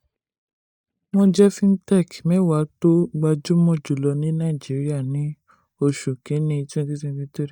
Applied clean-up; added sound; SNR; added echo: neural mask model DeepFilterNet 3.